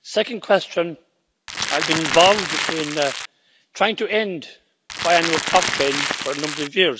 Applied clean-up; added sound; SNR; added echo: none; Crackle; 3 dB; none.